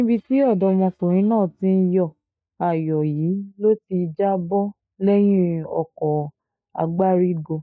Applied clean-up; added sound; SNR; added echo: neural mask model DeepFilterNet 3.